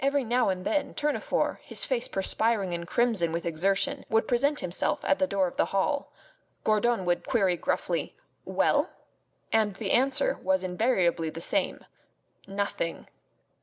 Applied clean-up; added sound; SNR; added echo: none; none; none; none.